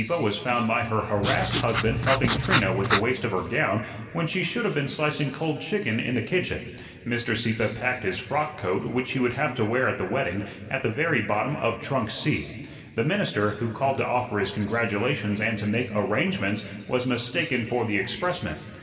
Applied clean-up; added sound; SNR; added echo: none; Writing; 0 dB; reverberation time 2.3 s.